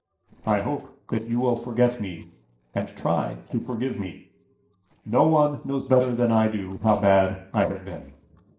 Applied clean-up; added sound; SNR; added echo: neural separator model SepFormer DNS4.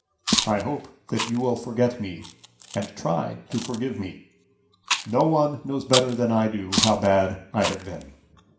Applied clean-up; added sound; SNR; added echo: none; Chewing, mastication; 6 dB; reverberation time 0.5 s.